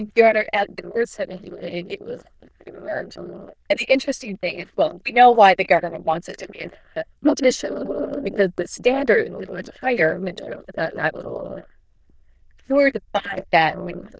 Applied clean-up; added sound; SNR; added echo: neural diffusion model UNIVERSE++.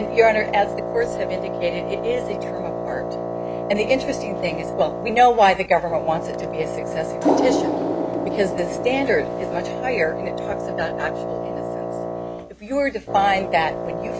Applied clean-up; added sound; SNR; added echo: none; Wind instrument, woodwind instrument + Water; 3 dB; none.